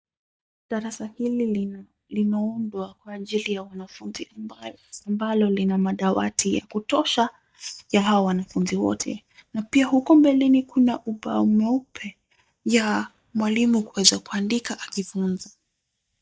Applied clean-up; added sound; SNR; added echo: neural mask model DeepFilterNet 3.